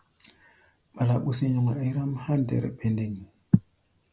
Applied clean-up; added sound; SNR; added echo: none; none; none; none.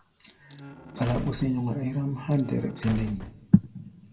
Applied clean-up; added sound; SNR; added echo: none; Slam; 13 dB; reverberation time 1.0 s.